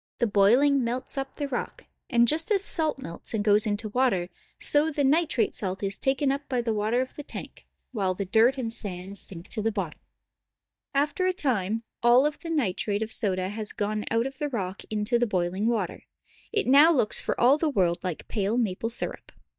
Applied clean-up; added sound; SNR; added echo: neural mask model DeepFilterNet 3.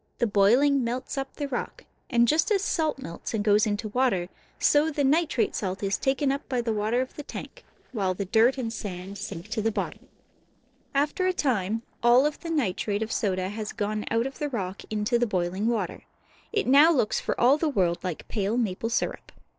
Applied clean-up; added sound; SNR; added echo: neural separator model SepFormer DNS4.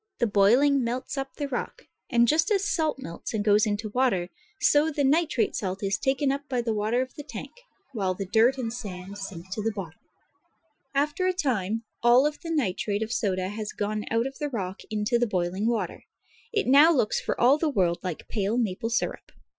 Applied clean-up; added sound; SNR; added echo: classical method Wiener filter.